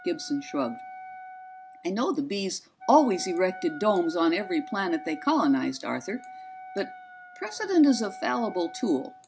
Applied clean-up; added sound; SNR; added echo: none; Wind instrument, woodwind instrument; 17 dB; none.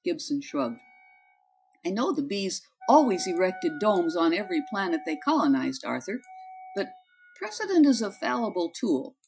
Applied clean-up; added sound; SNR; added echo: classical method Wiener filter.